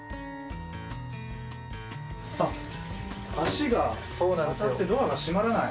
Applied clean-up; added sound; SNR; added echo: none; Wind instrument, woodwind instrument; 18 dB; none.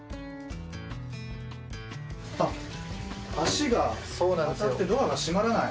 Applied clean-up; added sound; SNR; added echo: none; none; none; none.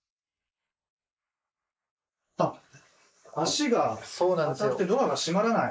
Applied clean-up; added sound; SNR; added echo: neural mask model Resemble Enhance denoiser.